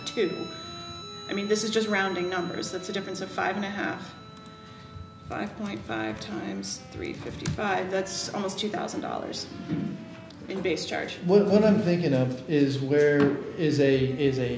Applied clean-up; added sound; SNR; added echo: none; Wind instrument, woodwind instrument + Guitar; 19 dB; none.